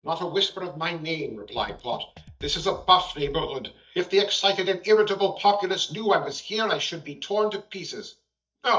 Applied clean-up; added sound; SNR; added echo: neural mask model DeepFilterNet 3.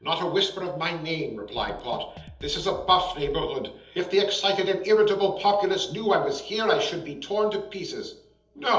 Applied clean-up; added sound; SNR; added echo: none; Drum kit; 17 dB; reverberation time 1.2 s.